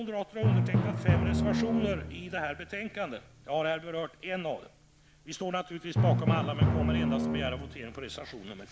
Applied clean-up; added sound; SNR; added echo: none; Drum; -5 dB; none.